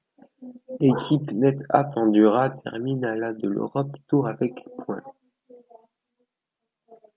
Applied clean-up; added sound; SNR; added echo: none; none; none; none.